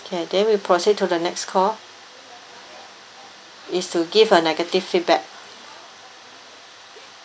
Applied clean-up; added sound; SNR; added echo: none; none; none; none.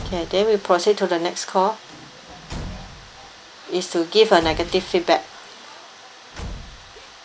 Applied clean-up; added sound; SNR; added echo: none; Slam / Truck / Car; 16 dB; none.